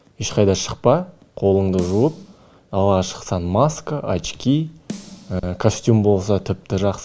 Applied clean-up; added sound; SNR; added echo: none; Snare drum; 20 dB; none.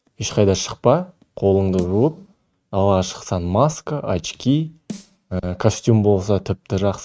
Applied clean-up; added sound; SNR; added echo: neural mask model RNNoise.